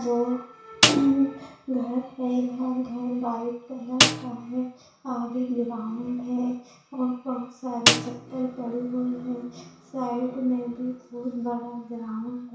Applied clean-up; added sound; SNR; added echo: none; Snare drum; -2 dB; reverberation time 0.6 s.